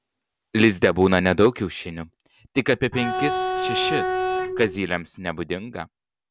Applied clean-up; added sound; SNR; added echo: none; Bowed string instrument; 1 dB; none.